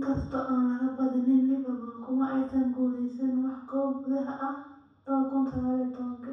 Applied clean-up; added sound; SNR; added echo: none; none; none; reverberation time 0.7 s.